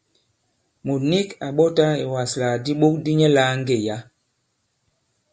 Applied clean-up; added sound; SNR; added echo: none; none; none; none.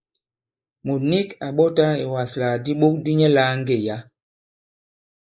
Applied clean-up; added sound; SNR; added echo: neural mask model Resemble Enhance denoiser.